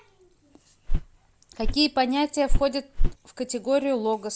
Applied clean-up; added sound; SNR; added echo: none; Walk, footsteps; -1 dB; none.